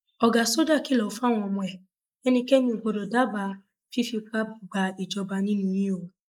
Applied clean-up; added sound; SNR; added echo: neural mask model Resemble Enhance denoiser.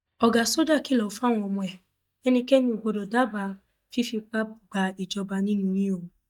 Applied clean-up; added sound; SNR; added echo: neural mask model DeepFilterNet 3.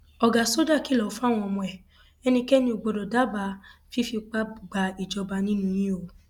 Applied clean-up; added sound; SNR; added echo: none; none; none; none.